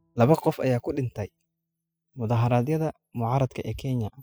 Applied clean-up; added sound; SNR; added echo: classical method spectral subtraction.